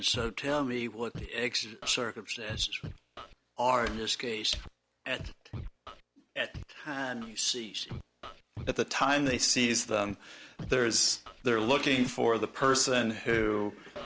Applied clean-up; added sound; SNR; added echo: none; Scratching (performance technique); 15 dB; none.